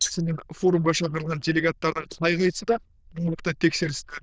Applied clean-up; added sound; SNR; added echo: neural diffusion model UNIVERSE++.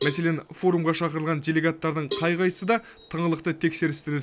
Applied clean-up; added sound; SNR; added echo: none; Cowbell; 11 dB; none.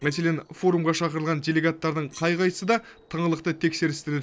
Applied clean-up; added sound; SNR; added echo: neural separator model SepFormer DNS4.